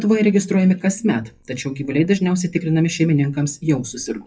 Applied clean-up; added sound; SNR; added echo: classical method WPE with log-MMSE.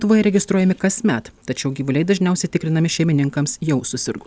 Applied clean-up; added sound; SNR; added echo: none; none; none; none.